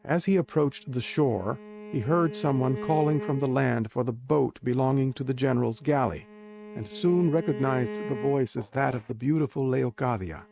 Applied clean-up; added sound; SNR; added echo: neural mask model RNNoise.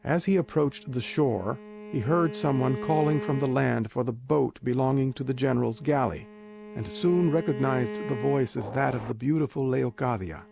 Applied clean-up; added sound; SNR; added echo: none; Train + Bowed string instrument; 13 dB; none.